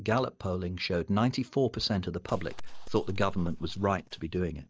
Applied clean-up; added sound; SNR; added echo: neural mask model DeepFilterNet 3.